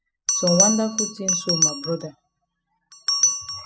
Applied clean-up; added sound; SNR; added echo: classical method spectral subtraction.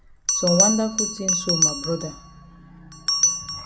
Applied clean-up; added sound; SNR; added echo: none; Bell; -3 dB; none.